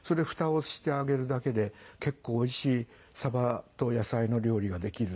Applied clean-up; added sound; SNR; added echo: none; none; none; none.